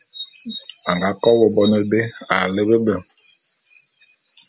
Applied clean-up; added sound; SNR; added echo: none; none; none; none.